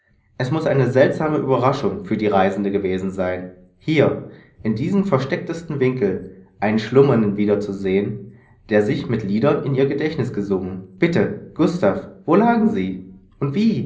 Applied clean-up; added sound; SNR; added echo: none; none; none; reverberation time 0.5 s.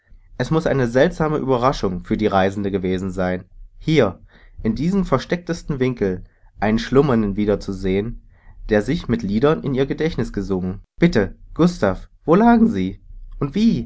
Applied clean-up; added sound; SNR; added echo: none; none; none; none.